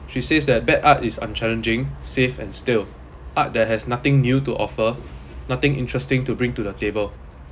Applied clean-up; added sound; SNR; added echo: none; none; none; none.